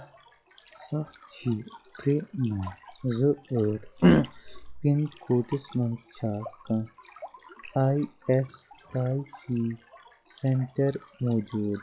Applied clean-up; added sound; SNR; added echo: classical method log-MMSE.